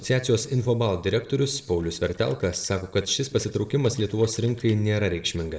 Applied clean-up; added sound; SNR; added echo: neural separator model SepFormer DNS4.